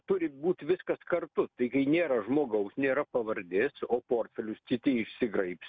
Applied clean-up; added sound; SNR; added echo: none; none; none; none.